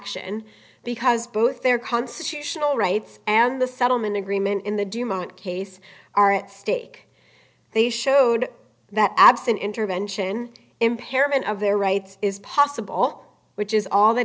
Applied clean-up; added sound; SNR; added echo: none; none; none; none.